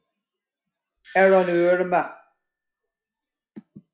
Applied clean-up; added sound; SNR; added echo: classical method log-MMSE.